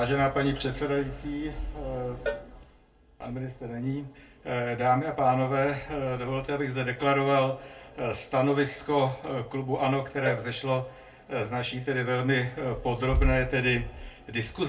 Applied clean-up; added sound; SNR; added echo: none; Cowbell; 13 dB; reverberation time 0.2 s.